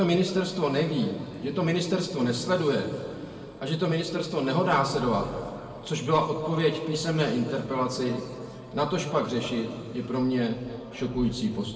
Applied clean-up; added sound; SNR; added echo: none; none; none; reverberation time 2.4 s.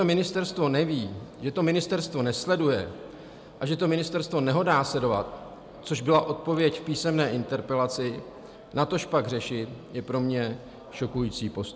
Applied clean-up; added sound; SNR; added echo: none; none; none; none.